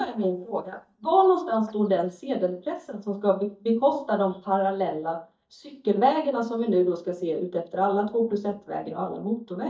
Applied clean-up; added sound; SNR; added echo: neural mask model DeepFilterNet 3.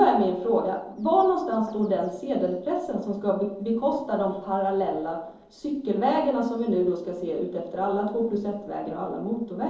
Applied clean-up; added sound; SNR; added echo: neural separator model SepFormer DNS4.